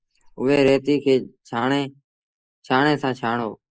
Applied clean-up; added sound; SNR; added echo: neural mask model Resemble Enhance denoiser.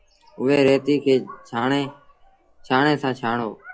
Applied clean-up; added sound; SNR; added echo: classical method log-MMSE.